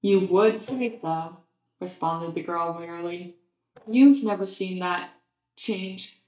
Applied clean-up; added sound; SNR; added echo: neural mask model DeepFilterNet 3.